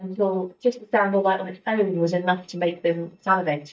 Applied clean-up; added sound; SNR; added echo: neural mask model DeepFilterNet 3.